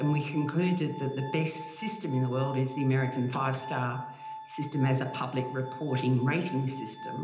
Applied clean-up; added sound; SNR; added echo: none; Glass; 12 dB; reverberation time 0.9 s.